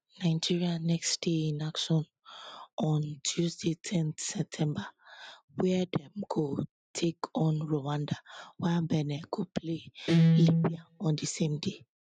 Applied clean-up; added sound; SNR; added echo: neural mask model RNNoise.